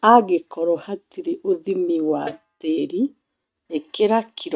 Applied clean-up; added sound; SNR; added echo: neural mask model RNNoise.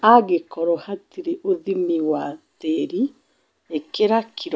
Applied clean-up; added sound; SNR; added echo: none; none; none; none.